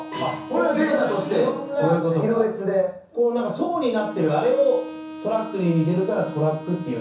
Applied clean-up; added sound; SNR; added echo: none; Wind instrument, woodwind instrument; 15 dB; reverberation time 0.6 s.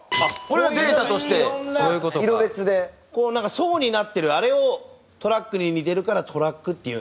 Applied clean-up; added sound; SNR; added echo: none; none; none; none.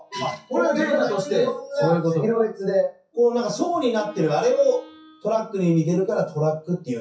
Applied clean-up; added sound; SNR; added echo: classical method WPE with log-MMSE.